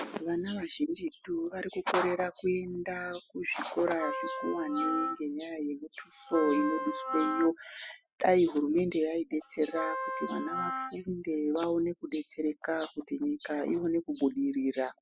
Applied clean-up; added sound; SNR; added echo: classical method spectral subtraction.